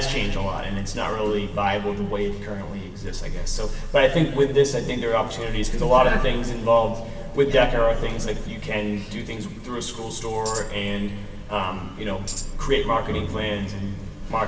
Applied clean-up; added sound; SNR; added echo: none; Tambourine; 14 dB; reverberation time 2.3 s.